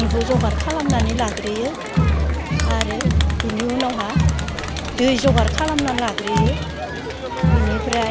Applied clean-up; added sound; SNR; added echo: none; Crowd; -3 dB; none.